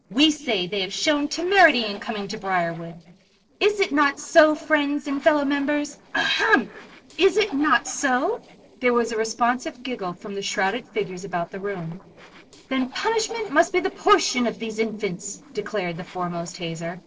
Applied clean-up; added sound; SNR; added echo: neural separator model SepFormer DNS4.